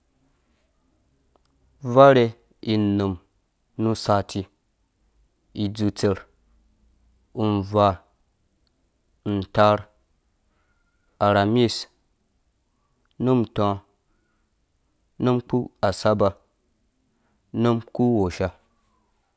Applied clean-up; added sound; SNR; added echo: none; none; none; none.